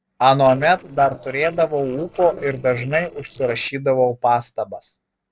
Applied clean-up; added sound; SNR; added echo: neural separator model SepFormer DNS4.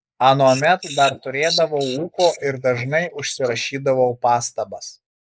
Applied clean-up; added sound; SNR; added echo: neural mask model Resemble Enhance denoiser.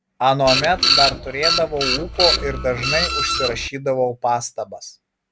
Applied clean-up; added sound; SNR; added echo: none; Printer; -1 dB; none.